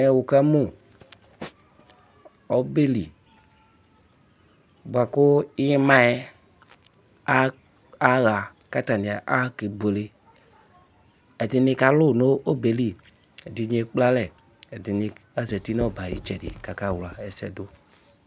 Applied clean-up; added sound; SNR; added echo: none; Writing; 14 dB; none.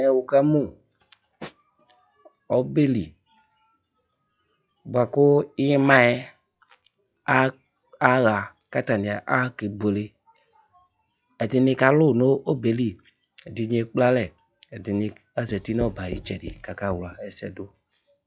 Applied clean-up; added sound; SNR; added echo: classical method log-MMSE.